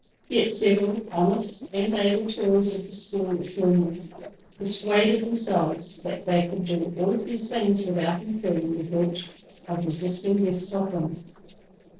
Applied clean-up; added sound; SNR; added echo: neural separator model SepFormer DNS4.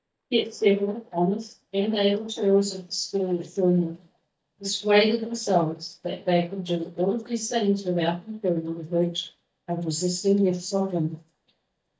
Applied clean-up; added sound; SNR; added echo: neural mask model DeepFilterNet 3.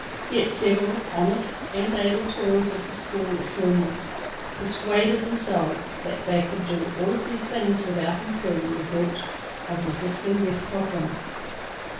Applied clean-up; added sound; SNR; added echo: none; Stream; 8 dB; reverberation time 0.6 s.